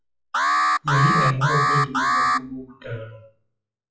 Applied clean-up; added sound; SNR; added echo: classical method WPE with log-MMSE.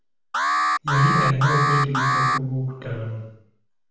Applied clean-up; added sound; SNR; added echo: none; Alarm; -1 dB; reverberation time 0.7 s.